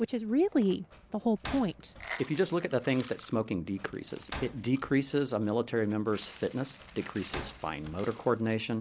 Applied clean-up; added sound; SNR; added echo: none; Coin (dropping) + Slam; 16 dB; none.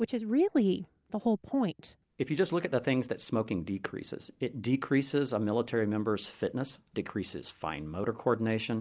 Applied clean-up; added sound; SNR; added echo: none; none; none; none.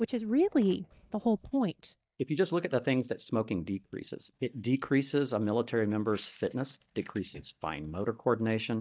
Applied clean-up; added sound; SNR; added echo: neural mask model DeepFilterNet 3.